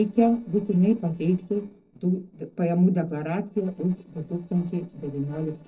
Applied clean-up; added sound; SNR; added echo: neural separator model SepFormer DNS4.